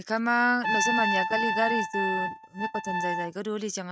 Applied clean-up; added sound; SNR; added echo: neural mask model RNNoise.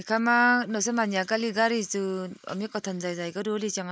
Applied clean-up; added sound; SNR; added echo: neural mask model Resemble Enhance denoiser.